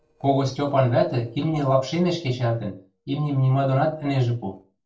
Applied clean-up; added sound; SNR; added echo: neural separator model SepFormer DNS4.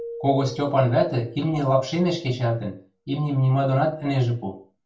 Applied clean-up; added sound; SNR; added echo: none; Keyboard (musical); 20 dB; reverberation time 0.3 s.